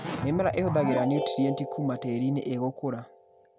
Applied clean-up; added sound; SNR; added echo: none; Keyboard (musical); 6 dB; none.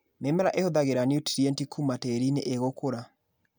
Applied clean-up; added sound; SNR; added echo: none; none; none; none.